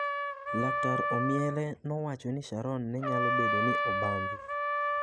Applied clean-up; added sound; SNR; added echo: none; Trumpet; -2 dB; none.